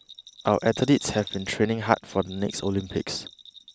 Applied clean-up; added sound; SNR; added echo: none; Bell; 18 dB; none.